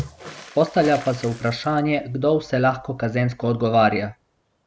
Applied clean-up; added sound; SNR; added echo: none; Water / Splash, splatter; 19 dB; none.